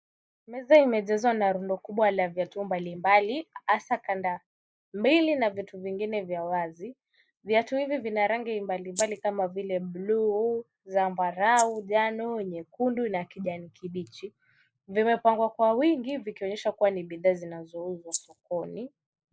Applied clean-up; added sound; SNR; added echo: neural mask model Resemble Enhance denoiser.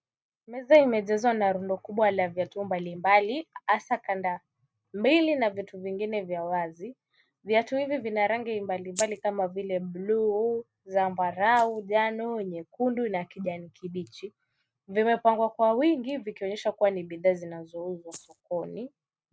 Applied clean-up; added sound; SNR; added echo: neural mask model RNNoise.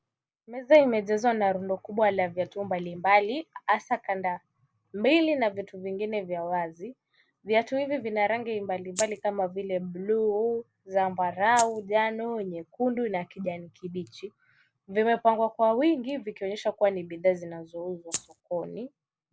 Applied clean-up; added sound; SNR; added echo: none; Rattle (instrument); 7 dB; none.